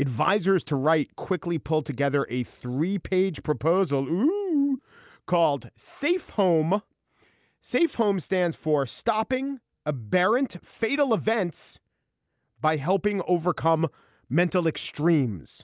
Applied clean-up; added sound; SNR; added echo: none; none; none; none.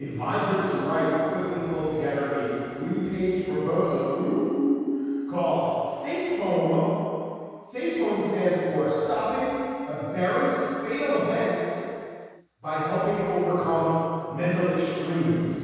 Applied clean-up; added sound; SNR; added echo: none; none; none; reverberation time 2.2 s.